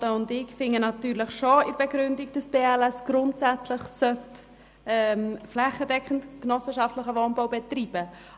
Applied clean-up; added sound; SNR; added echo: none; none; none; none.